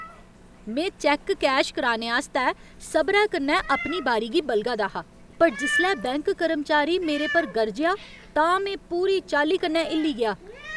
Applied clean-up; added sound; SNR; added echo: none; Meow; 13 dB; none.